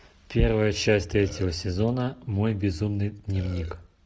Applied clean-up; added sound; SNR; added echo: none; Burping, eructation; 15 dB; none.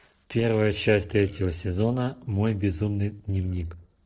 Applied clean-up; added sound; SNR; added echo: neural separator model SepFormer DNS4.